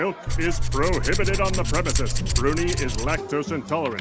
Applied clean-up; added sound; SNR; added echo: none; Tools; -3 dB; none.